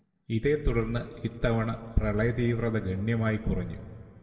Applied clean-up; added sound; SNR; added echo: none; none; none; reverberation time 1.6 s.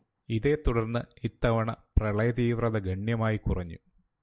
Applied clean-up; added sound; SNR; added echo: none; none; none; none.